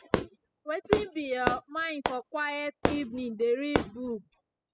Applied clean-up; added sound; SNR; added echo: classical method spectral subtraction.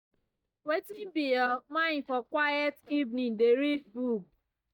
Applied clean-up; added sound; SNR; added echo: neural mask model DeepFilterNet 3.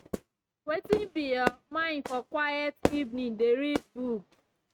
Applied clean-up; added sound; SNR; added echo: neural mask model RNNoise.